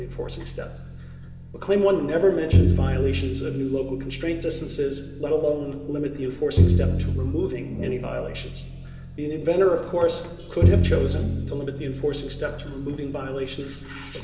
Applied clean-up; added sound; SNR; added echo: none; Bowed string instrument; 0 dB; reverberation time 2.8 s.